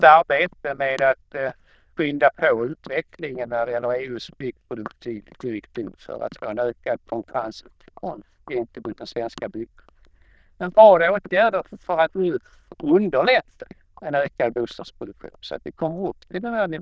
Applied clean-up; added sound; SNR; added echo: neural diffusion model UNIVERSE++.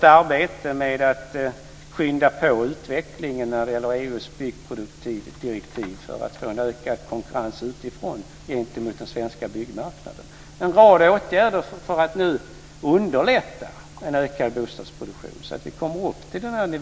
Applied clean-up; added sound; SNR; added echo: none; none; none; none.